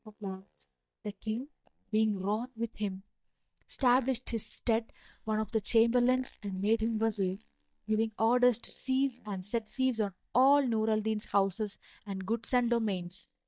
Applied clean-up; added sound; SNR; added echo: neural mask model DeepFilterNet 3.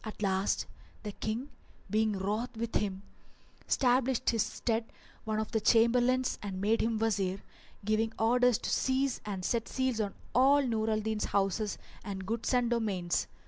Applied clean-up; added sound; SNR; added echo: none; none; none; none.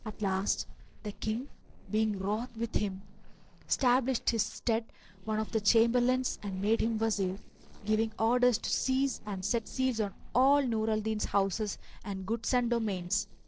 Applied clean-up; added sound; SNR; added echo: neural separator model SepFormer DNS4.